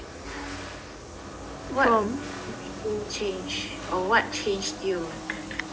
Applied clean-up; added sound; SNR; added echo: none; none; none; none.